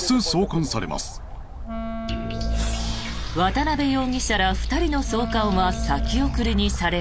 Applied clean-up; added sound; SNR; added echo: none; Wind instrument, woodwind instrument + Bird; 8 dB; none.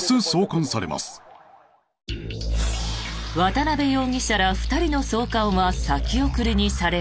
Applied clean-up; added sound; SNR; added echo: none; none; none; none.